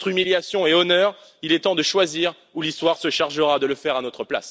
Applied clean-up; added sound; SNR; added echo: none; none; none; none.